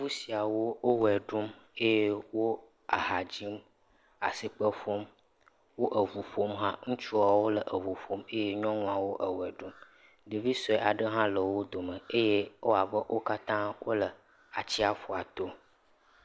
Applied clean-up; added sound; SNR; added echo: none; none; none; none.